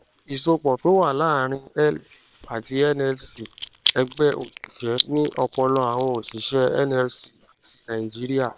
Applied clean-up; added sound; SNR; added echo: neural separator model SepFormer WHAM!.